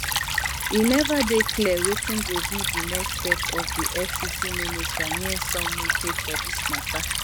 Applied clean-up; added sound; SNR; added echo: none; Stream / Trickle, dribble; -1 dB; none.